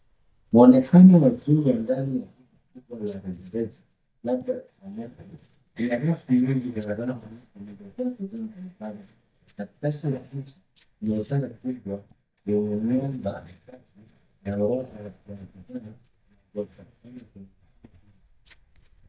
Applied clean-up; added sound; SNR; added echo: neural mask model DeepFilterNet 3.